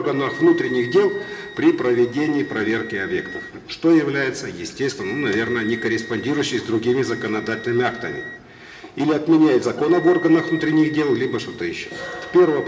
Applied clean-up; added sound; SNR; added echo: none; Wind instrument, woodwind instrument; 16 dB; reverberation time 1.6 s.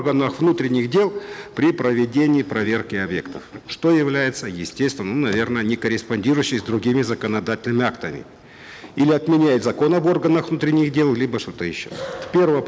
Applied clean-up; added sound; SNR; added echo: none; none; none; none.